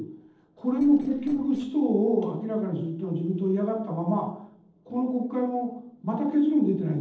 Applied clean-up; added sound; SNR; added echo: neural separator model SepFormer DNS4.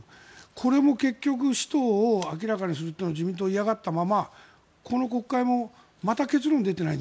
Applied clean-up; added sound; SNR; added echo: none; none; none; none.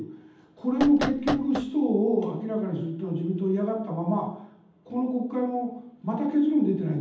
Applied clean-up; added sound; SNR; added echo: none; Knock; 6 dB; reverberation time 0.8 s.